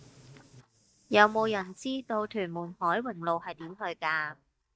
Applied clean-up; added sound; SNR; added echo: neural mask model DeepFilterNet 3.